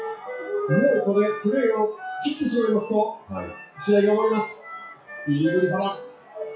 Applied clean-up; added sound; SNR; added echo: classical method WPE with log-MMSE.